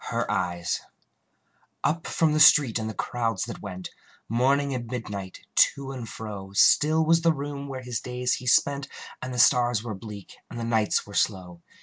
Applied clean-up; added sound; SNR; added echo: none; none; none; none.